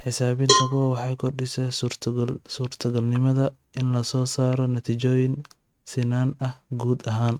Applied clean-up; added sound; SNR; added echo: neural mask model RNNoise.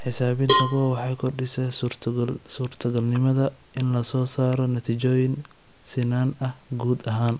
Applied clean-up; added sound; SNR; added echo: none; Cowbell; 3 dB; none.